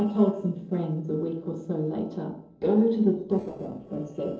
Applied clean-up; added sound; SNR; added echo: neural separator model SepFormer DNS4.